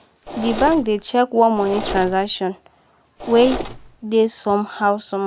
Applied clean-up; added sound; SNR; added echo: none; Mechanisms; 10 dB; none.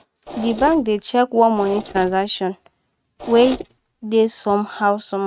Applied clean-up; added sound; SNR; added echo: neural mask model RNNoise.